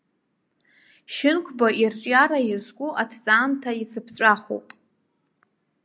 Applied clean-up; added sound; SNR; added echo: none; none; none; none.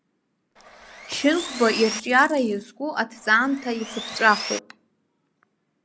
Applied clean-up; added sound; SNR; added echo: none; Sawing + Rattle / Rattle (instrument); 11 dB; none.